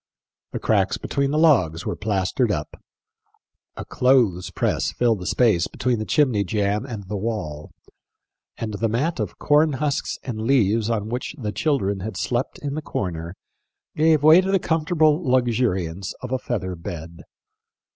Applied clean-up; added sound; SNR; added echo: none; none; none; none.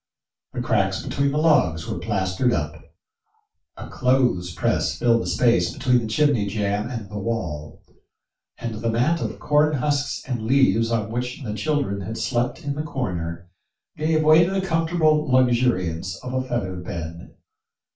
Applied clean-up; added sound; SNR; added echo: none; none; none; reverberation time 0.2 s.